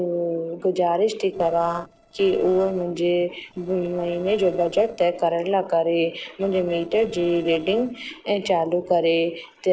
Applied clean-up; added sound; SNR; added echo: neural separator model SepFormer DNS4.